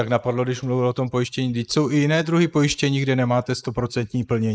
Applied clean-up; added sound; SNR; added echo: neural mask model Resemble Enhance denoiser.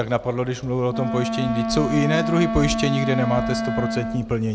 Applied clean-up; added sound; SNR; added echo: none; Wind instrument, woodwind instrument; 3 dB; none.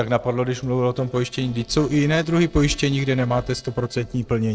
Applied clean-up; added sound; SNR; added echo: neural separator model SepFormer DNS4.